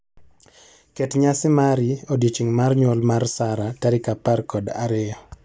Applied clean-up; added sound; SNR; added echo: none; none; none; none.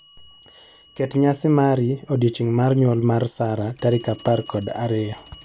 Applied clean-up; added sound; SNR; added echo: none; Telephone; 19 dB; none.